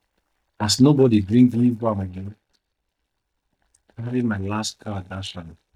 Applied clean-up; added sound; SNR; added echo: neural mask model DeepFilterNet 3.